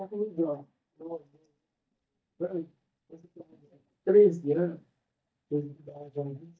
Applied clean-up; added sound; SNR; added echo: neural mask model DeepFilterNet 3.